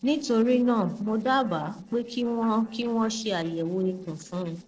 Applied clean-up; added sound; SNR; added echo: neural separator model SepFormer DNS4.